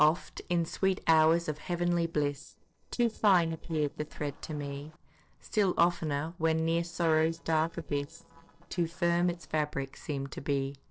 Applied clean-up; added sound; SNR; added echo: neural separator model SepFormer DNS4.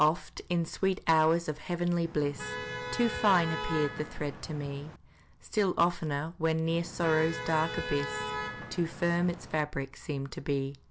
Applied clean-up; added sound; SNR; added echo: none; Motor vehicle (road); 8 dB; none.